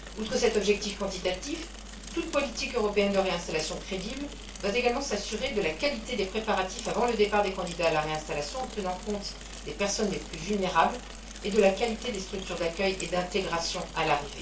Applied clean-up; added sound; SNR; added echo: none; Mechanisms / Bicycle; 12 dB; reverberation time 0.3 s.